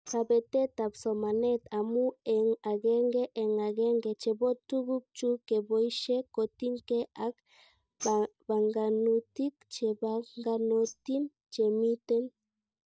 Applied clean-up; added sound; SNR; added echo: neural mask model DeepFilterNet 3.